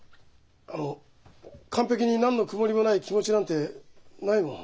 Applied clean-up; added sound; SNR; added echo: none; none; none; none.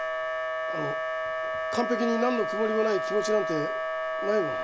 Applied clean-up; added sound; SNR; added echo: none; Wind instrument, woodwind instrument; 0 dB; none.